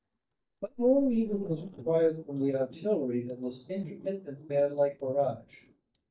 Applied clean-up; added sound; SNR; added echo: neural mask model DeepFilterNet 3.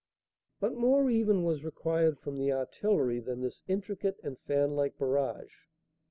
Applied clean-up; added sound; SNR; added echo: none; none; none; none.